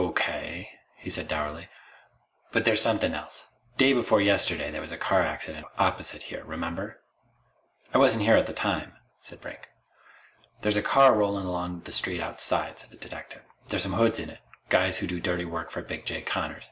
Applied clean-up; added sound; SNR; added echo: none; none; none; none.